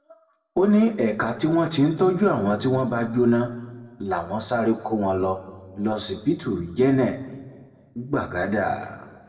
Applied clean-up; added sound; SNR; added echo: none; none; none; reverberation time 1.4 s.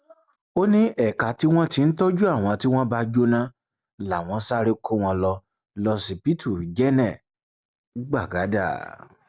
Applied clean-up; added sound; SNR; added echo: none; none; none; none.